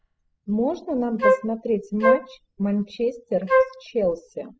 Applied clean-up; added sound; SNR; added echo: classical method spectral subtraction.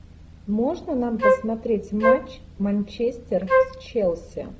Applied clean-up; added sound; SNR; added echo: none; Wind instrument, woodwind instrument; -4 dB; none.